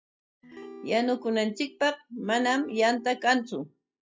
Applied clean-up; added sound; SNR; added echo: classical method log-MMSE.